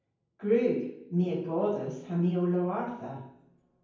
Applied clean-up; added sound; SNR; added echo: none; none; none; reverberation time 0.9 s.